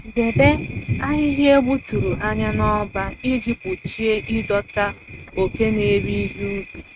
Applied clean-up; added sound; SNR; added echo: neural mask model RNNoise.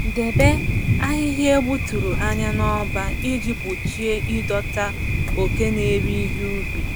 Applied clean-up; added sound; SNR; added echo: none; Thunder; -1 dB; none.